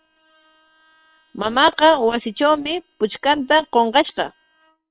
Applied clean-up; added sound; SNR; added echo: neural separator model SepFormer WHAM!.